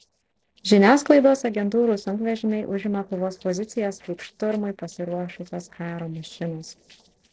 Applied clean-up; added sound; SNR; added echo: neural separator model SepFormer DNS4.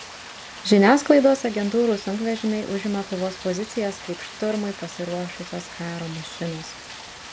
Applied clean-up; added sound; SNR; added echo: none; Rain; 15 dB; none.